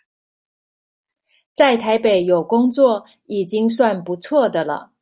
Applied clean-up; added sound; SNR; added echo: none; none; none; none.